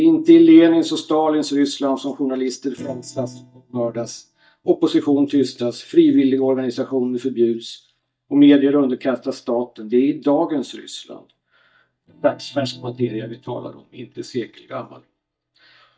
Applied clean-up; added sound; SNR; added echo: neural mask model DeepFilterNet 3.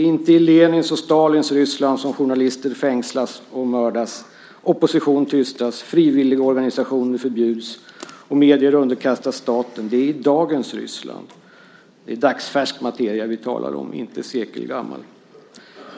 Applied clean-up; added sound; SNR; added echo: none; none; none; none.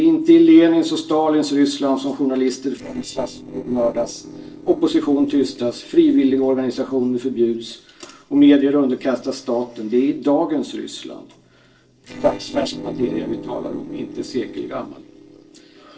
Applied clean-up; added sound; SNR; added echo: neural separator model SepFormer DNS4.